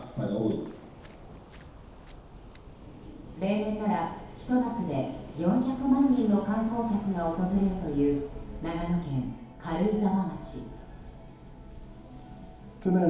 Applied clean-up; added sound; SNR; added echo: none; Waves, surf; 15 dB; reverberation time 2.2 s.